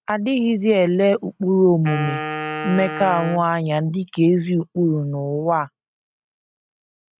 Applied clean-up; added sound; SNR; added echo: neural mask model RNNoise.